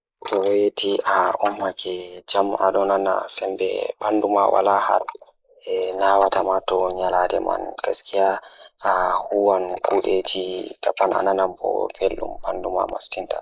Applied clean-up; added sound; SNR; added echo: neural mask model Resemble Enhance denoiser.